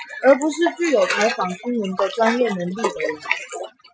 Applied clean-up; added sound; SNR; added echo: classical method Wiener filter.